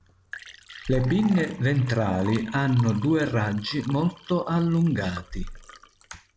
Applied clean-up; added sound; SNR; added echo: none; Liquid; 15 dB; none.